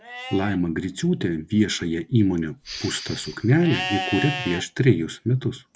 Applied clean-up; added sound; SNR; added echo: none; Respiratory sounds + Livestock, farm animals, working animals; 12 dB; none.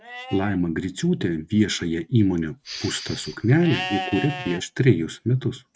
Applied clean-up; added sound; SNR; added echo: neural mask model RNNoise.